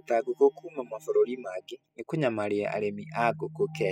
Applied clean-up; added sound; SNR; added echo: classical method spectral subtraction.